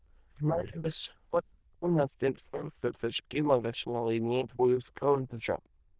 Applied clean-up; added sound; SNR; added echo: neural diffusion model UNIVERSE++.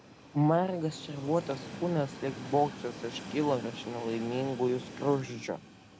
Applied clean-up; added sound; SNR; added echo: none; Train; 13 dB; none.